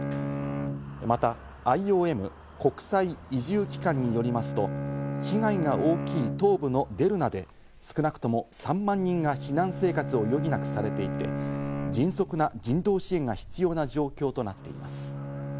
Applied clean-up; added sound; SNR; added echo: none; Bowed string instrument; 7 dB; none.